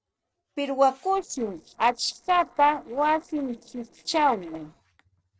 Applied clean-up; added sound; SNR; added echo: neural separator model SepFormer DNS4.